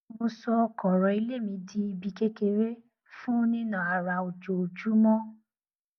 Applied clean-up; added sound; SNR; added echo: none; none; none; none.